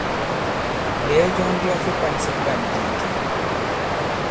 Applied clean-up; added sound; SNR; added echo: none; Water; -4 dB; reverberation time 0.8 s.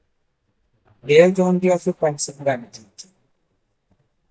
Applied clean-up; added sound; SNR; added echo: neural mask model DeepFilterNet 3.